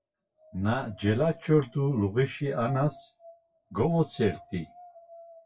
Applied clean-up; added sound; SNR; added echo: classical method WPE with log-MMSE.